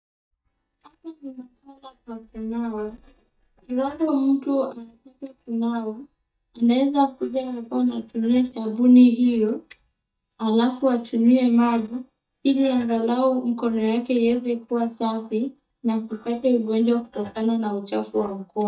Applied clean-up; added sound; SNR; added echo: neural mask model DeepFilterNet 3.